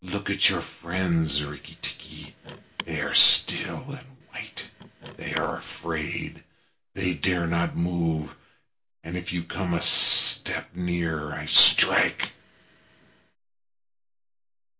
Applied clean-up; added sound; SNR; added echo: none; Car; 16 dB; reverberation time 0.3 s.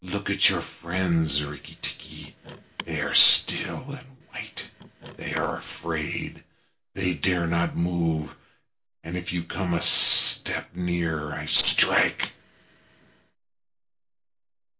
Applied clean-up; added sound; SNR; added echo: neural separator model SepFormer DNS4.